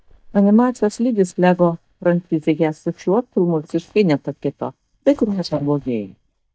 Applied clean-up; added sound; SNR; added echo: neural mask model DeepFilterNet 3.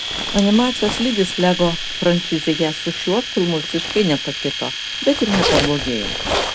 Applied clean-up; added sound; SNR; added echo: none; Zipper (clothing) + Domestic sounds, home sounds; 4 dB; none.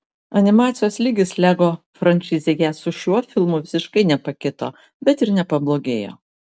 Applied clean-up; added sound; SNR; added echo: none; none; none; none.